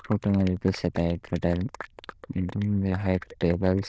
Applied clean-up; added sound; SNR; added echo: neural diffusion model UNIVERSE++.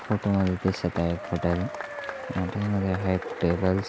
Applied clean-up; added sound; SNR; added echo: none; Applause / Crowd / Cheering; 10 dB; none.